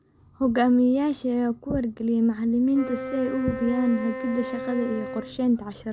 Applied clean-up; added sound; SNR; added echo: none; Wind instrument, woodwind instrument; 10 dB; none.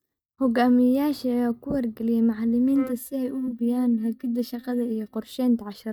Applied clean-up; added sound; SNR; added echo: neural mask model DeepFilterNet 3.